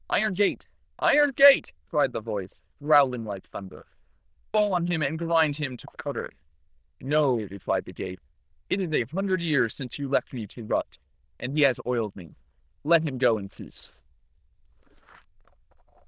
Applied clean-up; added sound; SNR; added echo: neural diffusion model UNIVERSE++.